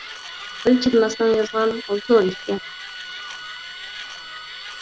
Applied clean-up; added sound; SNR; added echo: none; Mechanisms + Bowed string instrument; 13 dB; none.